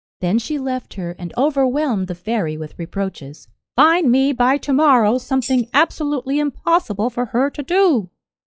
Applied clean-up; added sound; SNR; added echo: classical method log-MMSE.